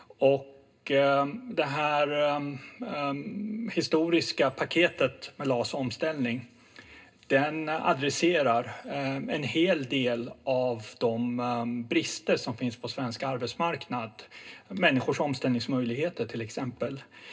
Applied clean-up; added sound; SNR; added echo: none; none; none; reverberation time 0.2 s.